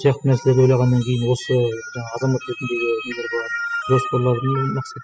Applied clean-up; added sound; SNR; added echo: classical method spectral subtraction.